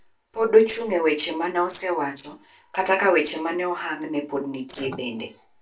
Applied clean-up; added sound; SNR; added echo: neural separator model SepFormer DNS4.